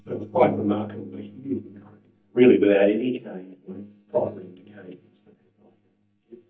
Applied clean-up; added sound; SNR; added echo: neural mask model DeepFilterNet 3.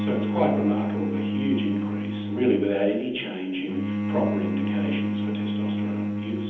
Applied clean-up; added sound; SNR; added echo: none; Bowed string instrument; -1 dB; reverberation time 1.3 s.